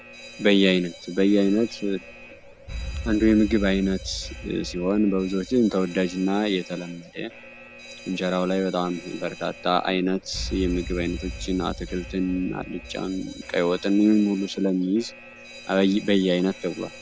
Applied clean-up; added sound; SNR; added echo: none; Alarm; 14 dB; none.